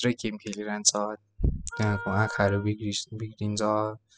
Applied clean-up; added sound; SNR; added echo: classical method spectral subtraction.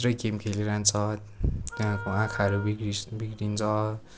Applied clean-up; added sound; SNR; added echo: none; Wind instrument, woodwind instrument; 13 dB; none.